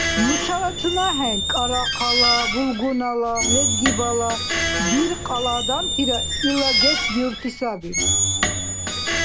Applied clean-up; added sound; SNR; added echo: none; Squeak; -2 dB; none.